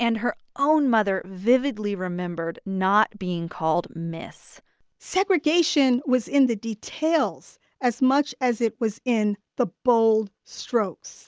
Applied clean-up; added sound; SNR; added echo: none; none; none; none.